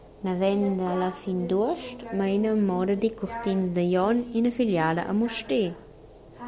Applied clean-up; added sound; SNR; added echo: none; none; none; none.